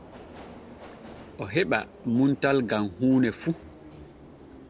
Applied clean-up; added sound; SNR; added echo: none; Subway, metro, underground; 18 dB; none.